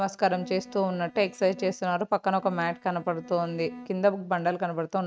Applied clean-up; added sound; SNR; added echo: neural mask model RNNoise.